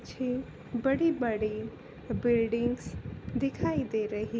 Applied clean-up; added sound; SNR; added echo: none; none; none; none.